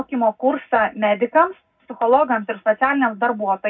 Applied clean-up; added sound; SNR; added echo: none; none; none; reverberation time 0.4 s.